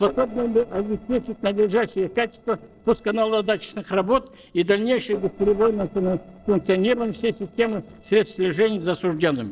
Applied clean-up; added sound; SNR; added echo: neural separator model SepFormer DNS4.